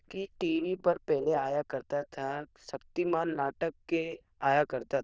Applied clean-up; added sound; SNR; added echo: neural diffusion model UNIVERSE++.